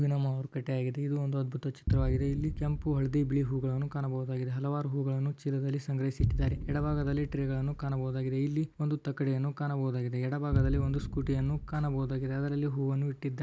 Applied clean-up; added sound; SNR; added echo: none; Boom; 7 dB; none.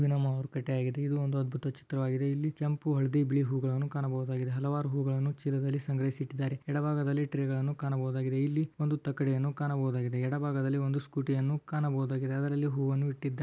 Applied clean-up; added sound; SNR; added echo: none; none; none; none.